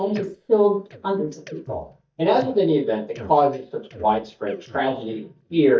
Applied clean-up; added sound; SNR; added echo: neural mask model DeepFilterNet 3.